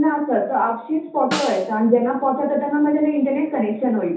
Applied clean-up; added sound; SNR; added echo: none; Snare drum; 14 dB; reverberation time 0.5 s.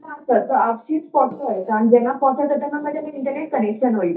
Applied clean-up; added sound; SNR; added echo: neural mask model DeepFilterNet 3.